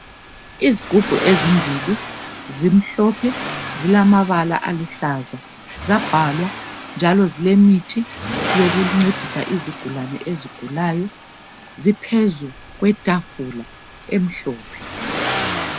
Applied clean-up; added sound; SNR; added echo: none; Accelerating, revving, vroom; 9 dB; none.